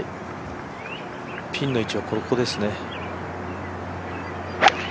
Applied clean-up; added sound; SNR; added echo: none; none; none; none.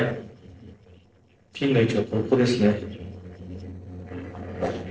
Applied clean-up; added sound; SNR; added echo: neural separator model SepFormer DNS4.